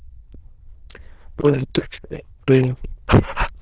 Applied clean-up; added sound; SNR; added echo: neural diffusion model UNIVERSE++.